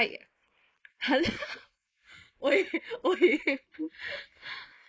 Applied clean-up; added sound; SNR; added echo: neural mask model Resemble Enhance denoiser.